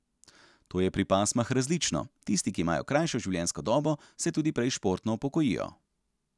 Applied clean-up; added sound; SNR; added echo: none; none; none; none.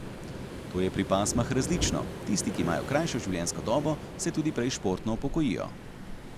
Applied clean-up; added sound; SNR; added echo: none; Waves, surf; 7 dB; none.